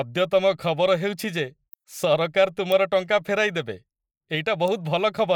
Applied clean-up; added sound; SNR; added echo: neural mask model Resemble Enhance denoiser.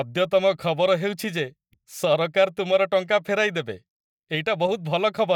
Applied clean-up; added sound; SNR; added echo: neural mask model DeepFilterNet 3.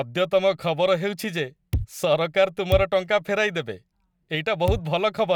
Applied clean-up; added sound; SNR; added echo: none; Bass drum; 4 dB; none.